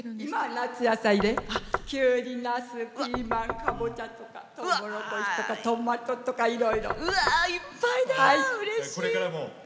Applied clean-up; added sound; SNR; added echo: none; Knock; 7 dB; none.